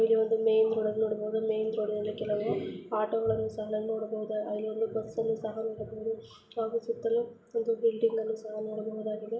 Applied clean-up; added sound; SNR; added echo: none; none; none; reverberation time 0.5 s.